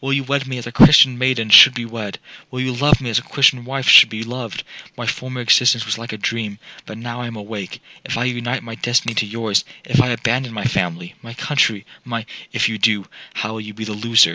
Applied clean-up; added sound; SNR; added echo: none; Shatter; 19 dB; none.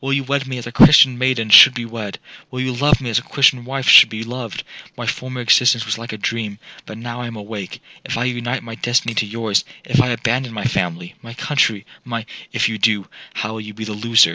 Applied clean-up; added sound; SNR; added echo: neural separator model SepFormer DNS4.